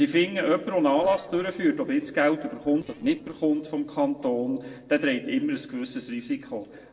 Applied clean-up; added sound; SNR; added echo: neural separator model SepFormer DNS4.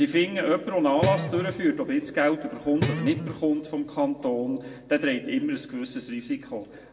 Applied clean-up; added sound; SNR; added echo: none; Guitar; 6 dB; reverberation time 1.2 s.